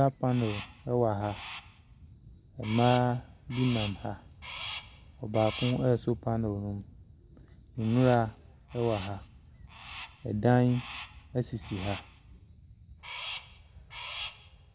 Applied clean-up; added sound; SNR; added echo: none; Crow; 14 dB; none.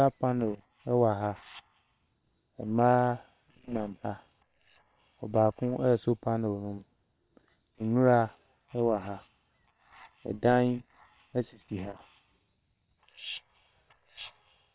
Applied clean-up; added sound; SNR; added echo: neural separator model SepFormer WHAM!.